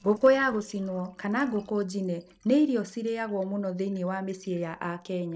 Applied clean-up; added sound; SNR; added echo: neural separator model SepFormer DNS4.